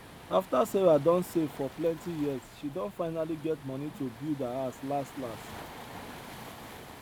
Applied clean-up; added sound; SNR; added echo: none; Waves, surf; 15 dB; none.